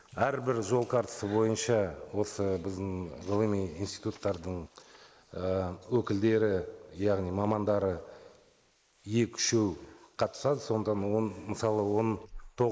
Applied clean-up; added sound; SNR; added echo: neural mask model Resemble Enhance denoiser.